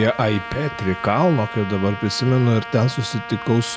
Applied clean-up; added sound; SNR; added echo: none; Trumpet; 12 dB; none.